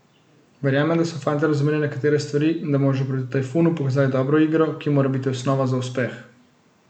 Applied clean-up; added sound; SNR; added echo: none; none; none; none.